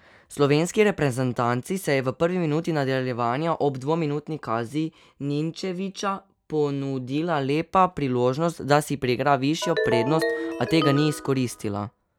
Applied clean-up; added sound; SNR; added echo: none; Ringtone; 5 dB; none.